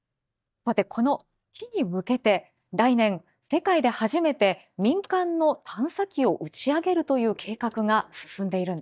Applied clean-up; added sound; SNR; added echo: neural mask model DeepFilterNet 3.